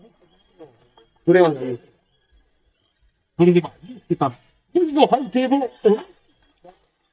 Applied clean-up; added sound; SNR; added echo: neural mask model DeepFilterNet 3.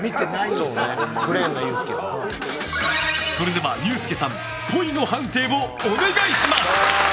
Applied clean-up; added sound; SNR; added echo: none; none; none; none.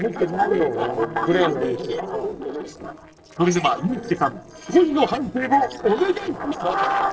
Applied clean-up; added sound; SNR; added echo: neural separator model SepFormer DNS4.